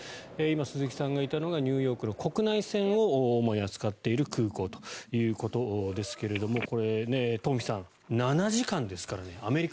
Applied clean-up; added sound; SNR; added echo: none; Telephone; 11 dB; none.